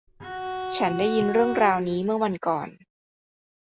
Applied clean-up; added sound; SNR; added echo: none; Bowed string instrument; 6 dB; none.